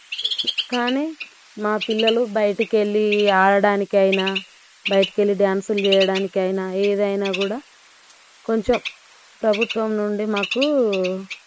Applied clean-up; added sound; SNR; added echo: neural mask model Resemble Enhance denoiser.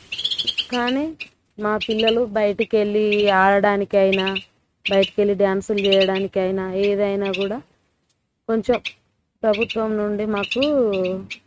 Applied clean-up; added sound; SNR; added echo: neural mask model RNNoise.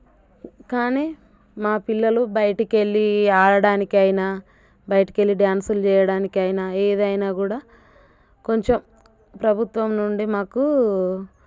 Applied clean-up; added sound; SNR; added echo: none; none; none; none.